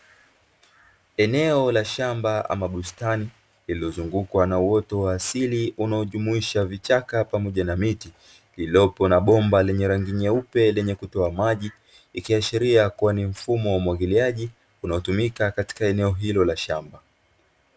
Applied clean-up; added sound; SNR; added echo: none; none; none; none.